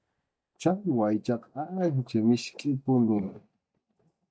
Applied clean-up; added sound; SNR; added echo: neural mask model DeepFilterNet 3.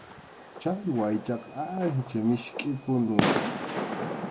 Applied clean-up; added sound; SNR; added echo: none; Fireworks; 3 dB; none.